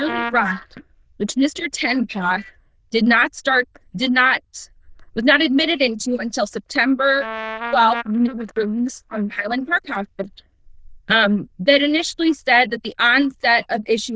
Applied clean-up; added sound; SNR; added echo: neural diffusion model UNIVERSE++.